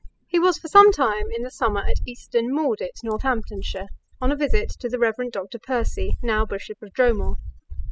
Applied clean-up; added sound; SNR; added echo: classical method spectral subtraction.